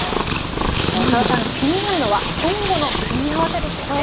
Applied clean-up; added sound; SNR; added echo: none; Purr; -1 dB; none.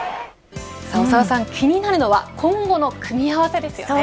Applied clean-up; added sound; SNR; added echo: none; none; none; none.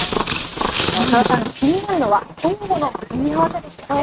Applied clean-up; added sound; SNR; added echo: neural mask model RNNoise.